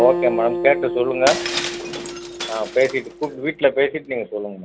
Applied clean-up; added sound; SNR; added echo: none; Shatter + Acoustic guitar; 6 dB; none.